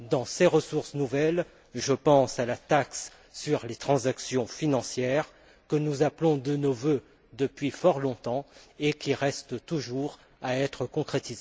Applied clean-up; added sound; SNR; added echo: none; none; none; none.